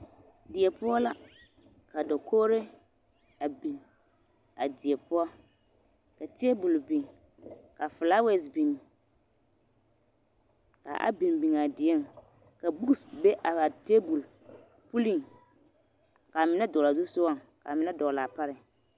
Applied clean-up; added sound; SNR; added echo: none; none; none; none.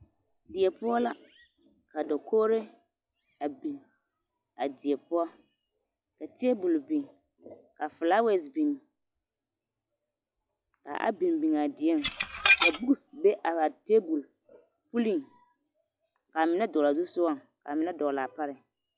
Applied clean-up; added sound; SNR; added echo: classical method log-MMSE.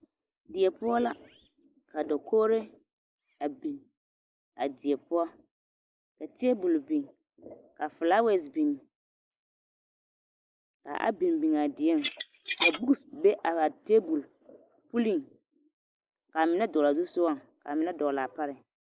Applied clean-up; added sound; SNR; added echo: neural mask model Resemble Enhance denoiser.